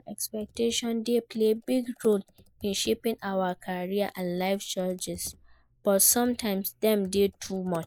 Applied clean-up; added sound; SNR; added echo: neural mask model Resemble Enhance denoiser.